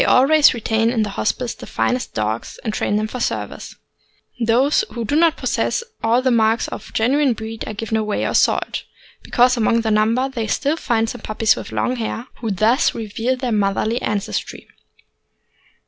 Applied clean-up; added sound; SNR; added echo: none; none; none; none.